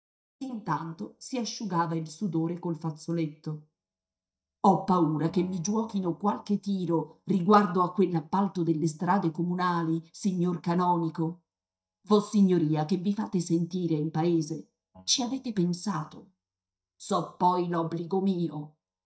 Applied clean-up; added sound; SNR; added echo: neural mask model DeepFilterNet 3.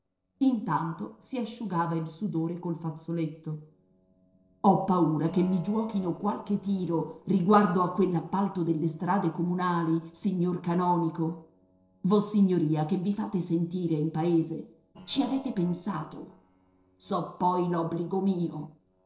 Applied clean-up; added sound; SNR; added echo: neural separator model SepFormer DNS4.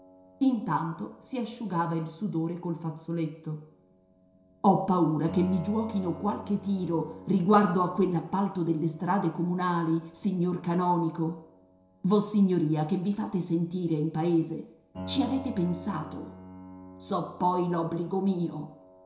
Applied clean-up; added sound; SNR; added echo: none; Piano; 19 dB; reverberation time 0.7 s.